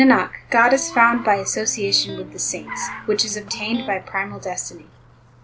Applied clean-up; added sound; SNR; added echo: none; Electric guitar + Car; 16 dB; none.